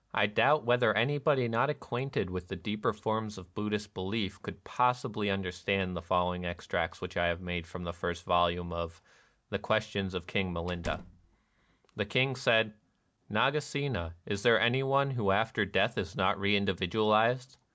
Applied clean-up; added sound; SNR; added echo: none; Slam; 13 dB; none.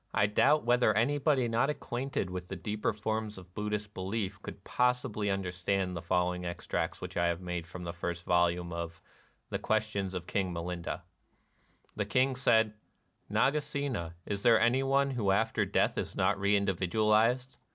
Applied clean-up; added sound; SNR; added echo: none; none; none; none.